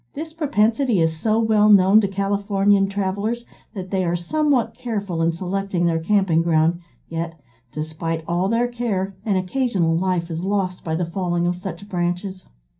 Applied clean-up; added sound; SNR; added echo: none; none; none; reverberation time 0.3 s.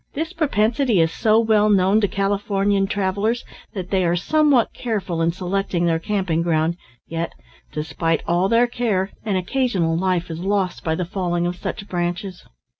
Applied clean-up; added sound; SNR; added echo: none; none; none; none.